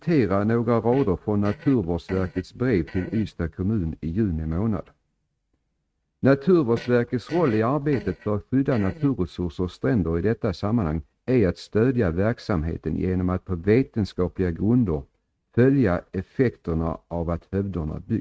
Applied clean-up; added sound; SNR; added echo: neural mask model RNNoise.